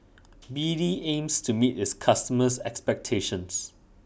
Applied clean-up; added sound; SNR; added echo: none; none; none; none.